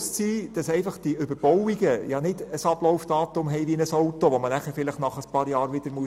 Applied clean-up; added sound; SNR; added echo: none; none; none; none.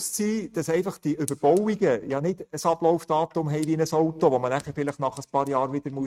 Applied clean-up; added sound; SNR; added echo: neural mask model RNNoise.